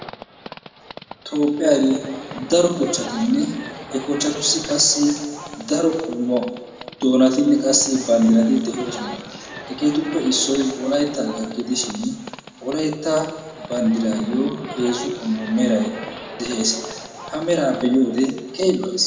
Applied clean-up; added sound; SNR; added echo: none; Livestock, farm animals, working animals; 15 dB; reverberation time 1.7 s.